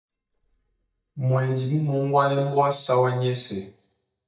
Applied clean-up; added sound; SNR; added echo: neural mask model DeepFilterNet 3.